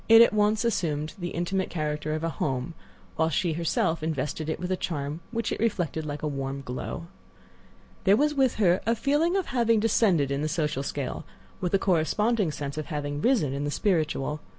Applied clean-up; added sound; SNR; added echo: none; none; none; none.